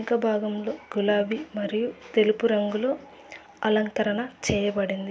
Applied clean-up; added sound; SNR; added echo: none; none; none; none.